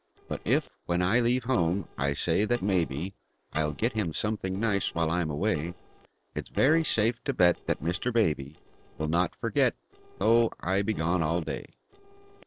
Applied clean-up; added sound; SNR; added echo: neural separator model SepFormer DNS4.